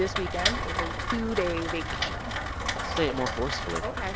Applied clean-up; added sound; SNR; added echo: none; Rain; -1 dB; none.